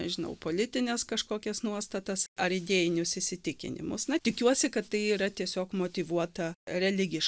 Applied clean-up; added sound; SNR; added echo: none; none; none; none.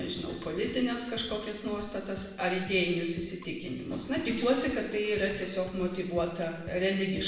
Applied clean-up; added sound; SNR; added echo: none; Percussion; 18 dB; reverberation time 1.1 s.